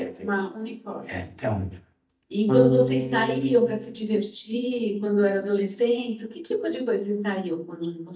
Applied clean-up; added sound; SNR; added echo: neural mask model DeepFilterNet 3.